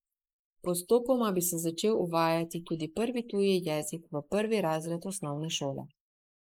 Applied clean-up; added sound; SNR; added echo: neural mask model Resemble Enhance denoiser.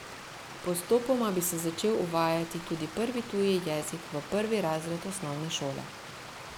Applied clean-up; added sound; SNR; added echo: none; Stream; 12 dB; none.